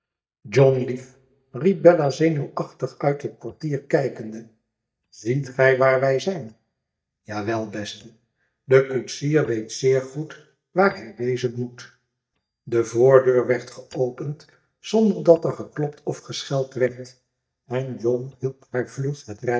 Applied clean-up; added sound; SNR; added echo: neural mask model DeepFilterNet 3.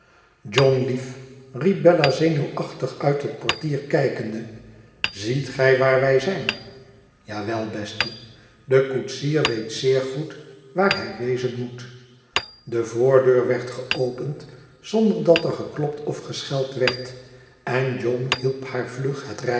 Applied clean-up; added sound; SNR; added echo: none; Hammer; 12 dB; reverberation time 2.0 s.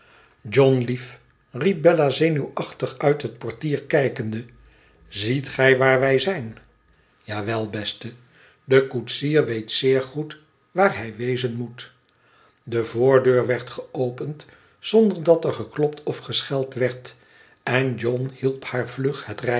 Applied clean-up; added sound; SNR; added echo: none; none; none; none.